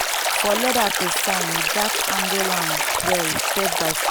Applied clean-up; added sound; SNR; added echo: none; Stream; -5 dB; none.